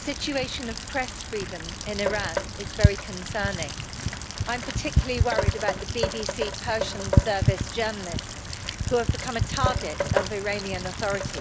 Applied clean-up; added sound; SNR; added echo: none; Rain; -3 dB; none.